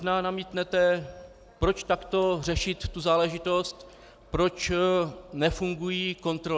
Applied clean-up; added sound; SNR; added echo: none; none; none; none.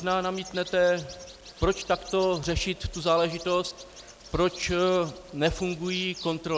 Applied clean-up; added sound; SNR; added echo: none; Bird vocalization, bird call, bird song; 18 dB; none.